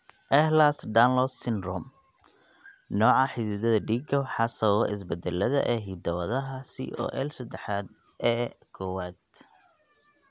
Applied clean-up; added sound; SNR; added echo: none; none; none; none.